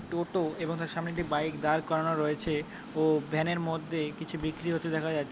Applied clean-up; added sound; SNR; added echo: none; Slam + Train; 15 dB; none.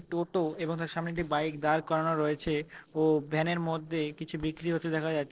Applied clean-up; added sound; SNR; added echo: neural separator model SepFormer DNS4.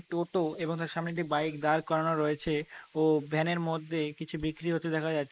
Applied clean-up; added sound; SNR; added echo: neural mask model Resemble Enhance denoiser.